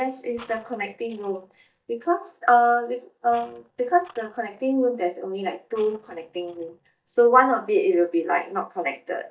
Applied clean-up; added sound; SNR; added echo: neural mask model DeepFilterNet 3.